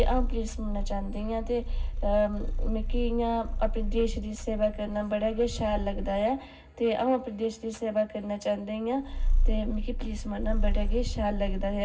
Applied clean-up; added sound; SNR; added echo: none; Purr; 0 dB; reverberation time 0.4 s.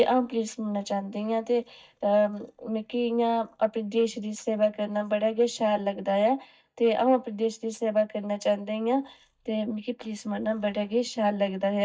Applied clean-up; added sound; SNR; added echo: neural mask model DeepFilterNet 3.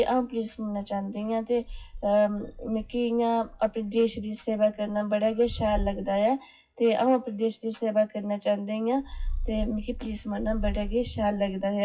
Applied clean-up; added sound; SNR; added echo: classical method WPE with log-MMSE.